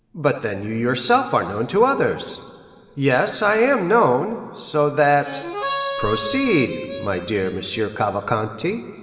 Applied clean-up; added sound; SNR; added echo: none; Harmonica; 9 dB; reverberation time 3.0 s.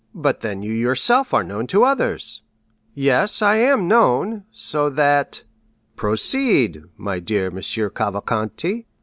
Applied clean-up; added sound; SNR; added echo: none; none; none; none.